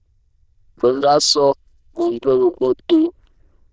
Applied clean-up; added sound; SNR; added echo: neural diffusion model UNIVERSE++.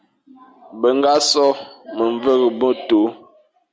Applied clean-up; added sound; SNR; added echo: none; none; none; none.